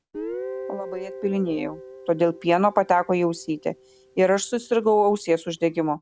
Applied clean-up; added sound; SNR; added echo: none; Guitar; 15 dB; none.